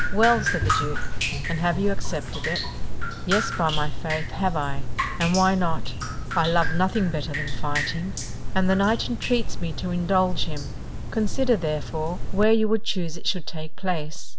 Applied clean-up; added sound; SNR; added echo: none; Drip; -2 dB; none.